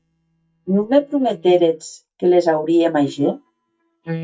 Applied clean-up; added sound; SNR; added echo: neural mask model DeepFilterNet 3.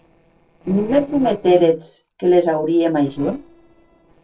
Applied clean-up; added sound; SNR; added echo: neural separator model SepFormer DNS4.